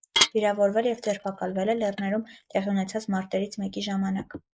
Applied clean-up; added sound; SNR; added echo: neural mask model Resemble Enhance denoiser.